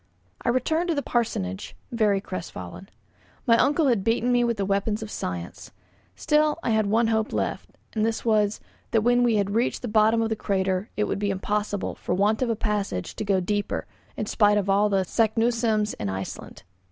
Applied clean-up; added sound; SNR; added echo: none; none; none; none.